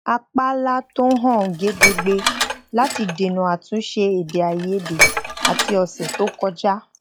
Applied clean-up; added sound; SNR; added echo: classical method log-MMSE.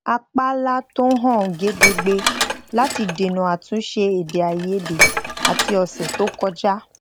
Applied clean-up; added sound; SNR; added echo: none; Dishes, pots, and pans; 3 dB; none.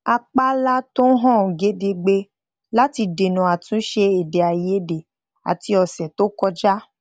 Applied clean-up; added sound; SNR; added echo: none; none; none; none.